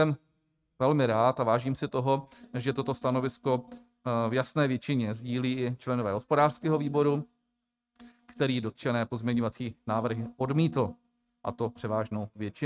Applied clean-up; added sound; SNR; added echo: neural mask model RNNoise.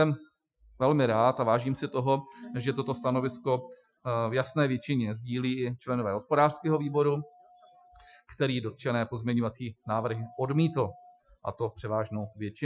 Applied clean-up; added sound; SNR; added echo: classical method Wiener filter.